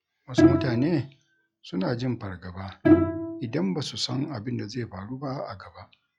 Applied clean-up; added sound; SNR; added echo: classical method log-MMSE.